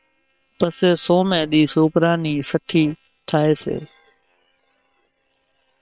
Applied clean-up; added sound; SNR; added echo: neural separator model SepFormer WHAM!.